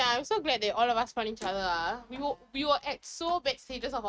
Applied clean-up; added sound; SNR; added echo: neural mask model RNNoise.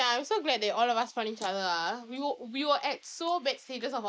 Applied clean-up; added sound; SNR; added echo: neural mask model Resemble Enhance denoiser.